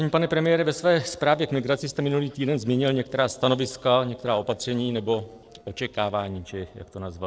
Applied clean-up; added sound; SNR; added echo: neural separator model SepFormer DNS4.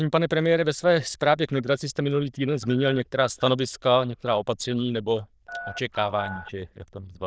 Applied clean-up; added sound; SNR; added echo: neural diffusion model UNIVERSE++.